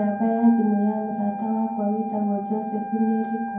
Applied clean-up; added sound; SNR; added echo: none; Wind instrument, woodwind instrument; 9 dB; reverberation time 0.9 s.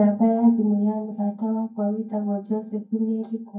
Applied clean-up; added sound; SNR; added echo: neural mask model DeepFilterNet 3.